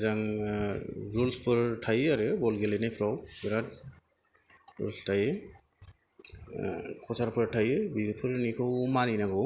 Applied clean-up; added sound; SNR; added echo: none; none; none; none.